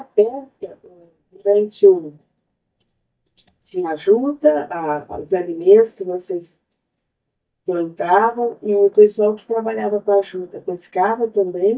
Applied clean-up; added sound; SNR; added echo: neural mask model DeepFilterNet 3.